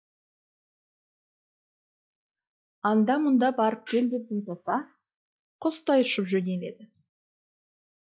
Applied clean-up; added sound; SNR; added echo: neural mask model DeepFilterNet 3.